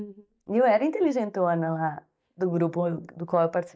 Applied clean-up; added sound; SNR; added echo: neural mask model DeepFilterNet 3.